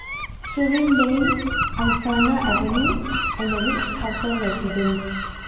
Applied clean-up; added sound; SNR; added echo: none; Gull, seagull; 2 dB; reverberation time 1.2 s.